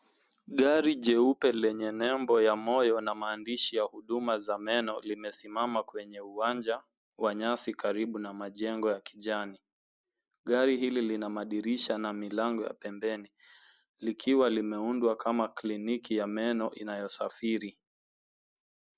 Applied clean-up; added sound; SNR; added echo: none; none; none; none.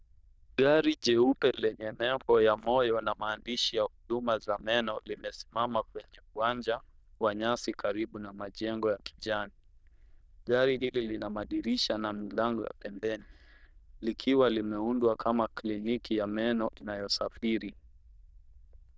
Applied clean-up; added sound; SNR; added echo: neural diffusion model UNIVERSE++.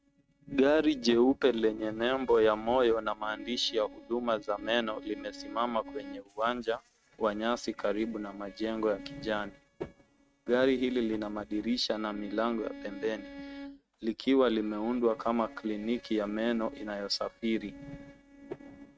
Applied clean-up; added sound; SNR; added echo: neural mask model RNNoise.